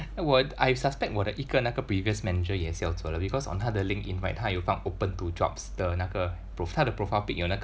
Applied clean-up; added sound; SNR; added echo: none; none; none; none.